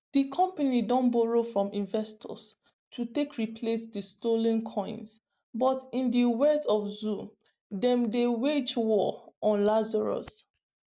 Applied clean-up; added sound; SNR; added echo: none; none; none; none.